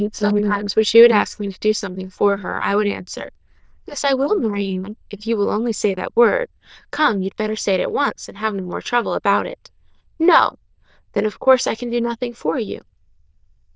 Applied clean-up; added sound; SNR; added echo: neural diffusion model UNIVERSE++.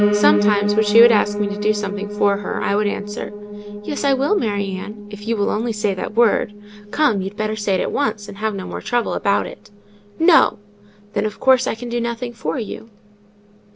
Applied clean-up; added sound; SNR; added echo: none; Piano; 7 dB; none.